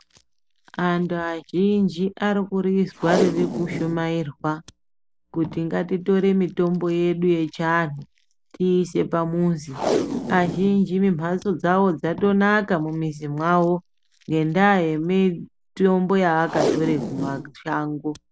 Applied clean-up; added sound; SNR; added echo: none; Packing tape, duct tape; 11 dB; none.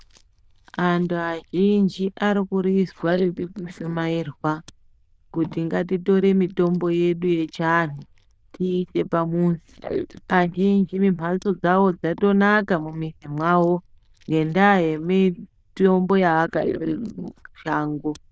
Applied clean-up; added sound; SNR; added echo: neural diffusion model UNIVERSE++.